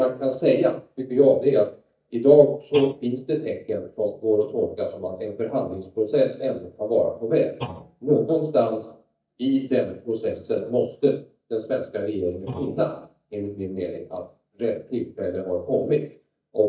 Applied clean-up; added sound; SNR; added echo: neural mask model DeepFilterNet 3.